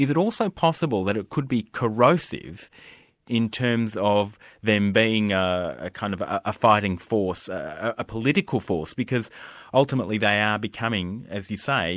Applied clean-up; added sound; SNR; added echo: none; none; none; none.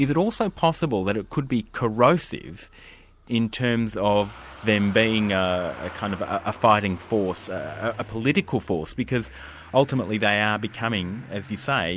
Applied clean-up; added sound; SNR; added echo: none; Engine starting / Motor vehicle (road); 20 dB; none.